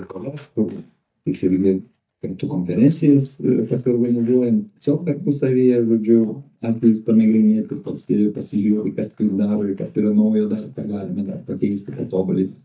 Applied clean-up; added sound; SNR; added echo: neural mask model DeepFilterNet 3.